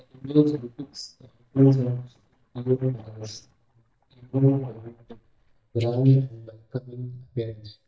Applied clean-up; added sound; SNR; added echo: neural mask model DeepFilterNet 3.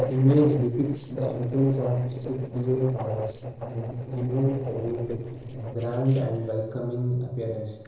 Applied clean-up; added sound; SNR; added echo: neural separator model SepFormer DNS4.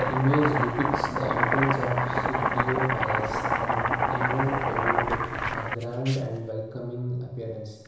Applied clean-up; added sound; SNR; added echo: none; Domestic sounds, home sounds; -2 dB; reverberation time 1.0 s.